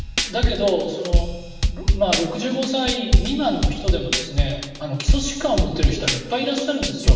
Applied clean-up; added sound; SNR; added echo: none; Drum kit; -3 dB; reverberation time 1.1 s.